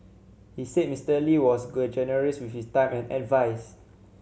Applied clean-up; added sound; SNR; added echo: none; none; none; none.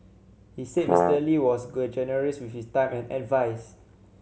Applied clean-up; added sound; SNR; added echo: none; Brass instrument; -3 dB; none.